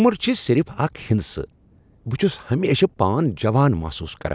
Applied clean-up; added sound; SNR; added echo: none; none; none; none.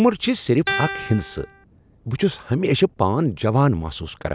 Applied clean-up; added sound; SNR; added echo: none; Guitar; 7 dB; none.